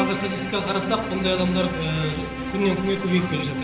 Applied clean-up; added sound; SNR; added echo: none; Bowed string instrument; 6 dB; reverberation time 1.0 s.